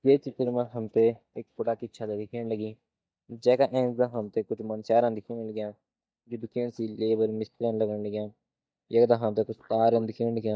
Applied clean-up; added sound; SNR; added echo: neural mask model DeepFilterNet 3.